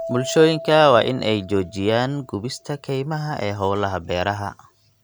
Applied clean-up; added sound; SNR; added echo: none; Keyboard (musical); 17 dB; none.